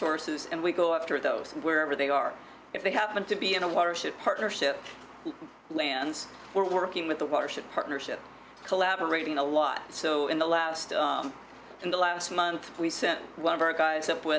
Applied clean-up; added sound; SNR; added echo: none; none; none; none.